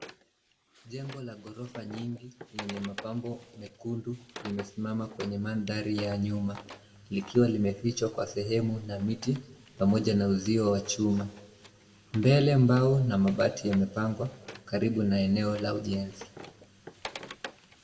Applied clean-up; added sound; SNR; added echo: none; Wood; 19 dB; reverberation time 1.0 s.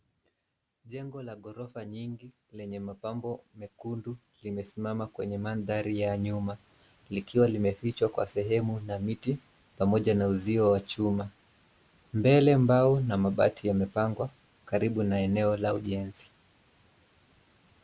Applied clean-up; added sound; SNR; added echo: none; none; none; none.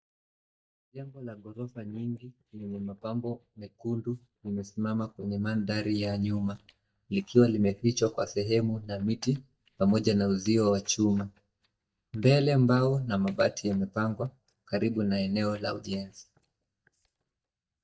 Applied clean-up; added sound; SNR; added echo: neural mask model DeepFilterNet 3.